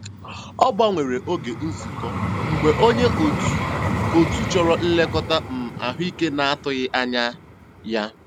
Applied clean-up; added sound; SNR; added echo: none; Vehicle; 5 dB; none.